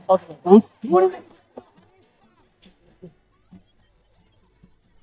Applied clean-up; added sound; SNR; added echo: neural mask model DeepFilterNet 3.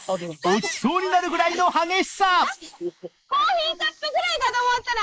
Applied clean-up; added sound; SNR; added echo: neural mask model Resemble Enhance denoiser.